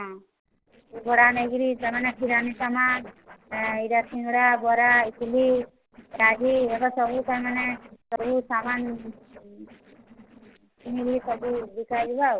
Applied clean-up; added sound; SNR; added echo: neural separator model SepFormer DNS4.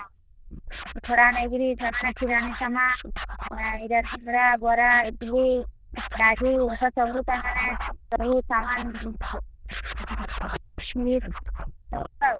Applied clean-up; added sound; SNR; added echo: neural diffusion model UNIVERSE++.